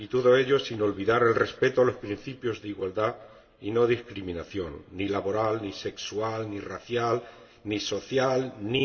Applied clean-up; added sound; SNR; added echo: none; none; none; reverberation time 1.5 s.